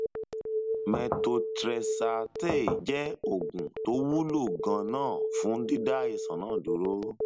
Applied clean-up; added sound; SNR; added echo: none; Telephone + Knock / Wood; 0 dB; none.